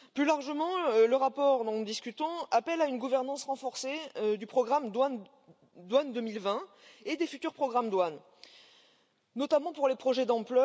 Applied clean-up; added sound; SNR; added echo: none; none; none; none.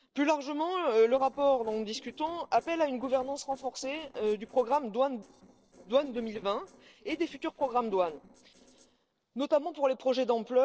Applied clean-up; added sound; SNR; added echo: neural separator model SepFormer DNS4.